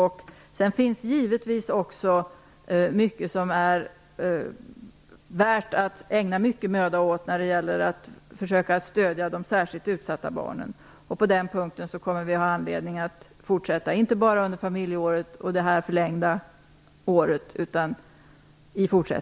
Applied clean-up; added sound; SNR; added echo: none; none; none; none.